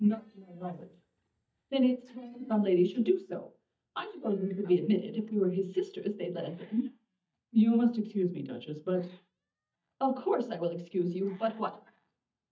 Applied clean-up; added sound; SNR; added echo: neural mask model DeepFilterNet 3.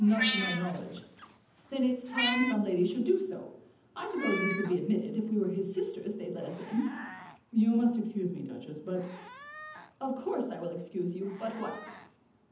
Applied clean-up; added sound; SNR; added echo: none; Meow; 8 dB; reverberation time 0.8 s.